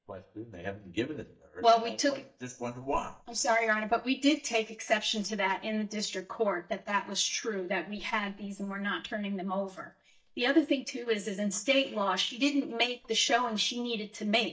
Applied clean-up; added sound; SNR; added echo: neural mask model DeepFilterNet 3.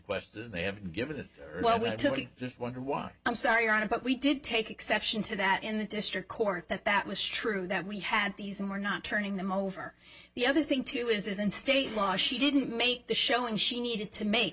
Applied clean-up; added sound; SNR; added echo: none; none; none; none.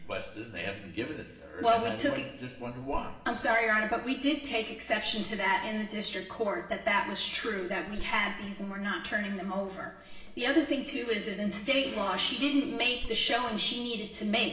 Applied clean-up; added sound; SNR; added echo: none; Drawer open or close; 16 dB; reverberation time 1.1 s.